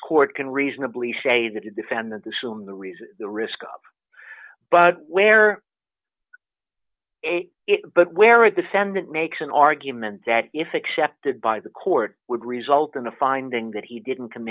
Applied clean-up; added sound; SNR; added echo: none; none; none; none.